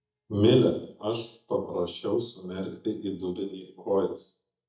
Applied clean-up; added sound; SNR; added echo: neural mask model DeepFilterNet 3.